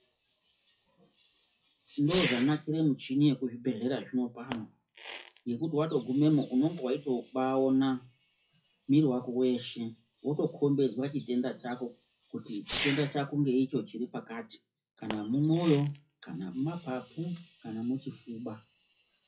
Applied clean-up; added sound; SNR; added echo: classical method WPE with log-MMSE.